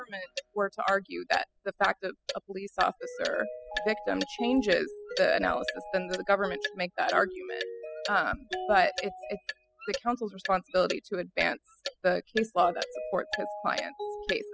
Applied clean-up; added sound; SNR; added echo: classical method spectral subtraction.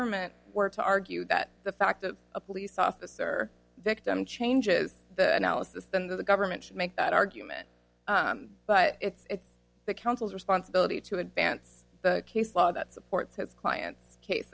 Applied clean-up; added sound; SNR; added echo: none; none; none; none.